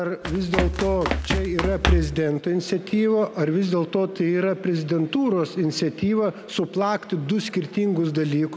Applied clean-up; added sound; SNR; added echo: none; Run; 1 dB; none.